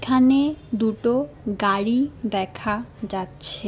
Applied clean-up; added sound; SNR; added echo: none; none; none; none.